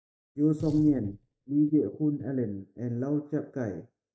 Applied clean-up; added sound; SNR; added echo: neural mask model DeepFilterNet 3.